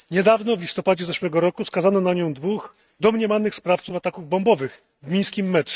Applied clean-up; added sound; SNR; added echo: neural mask model RNNoise.